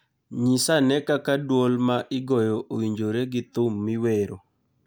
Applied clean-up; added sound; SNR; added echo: none; none; none; none.